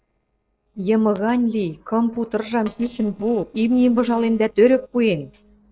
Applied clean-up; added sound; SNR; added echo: neural separator model SepFormer DNS4.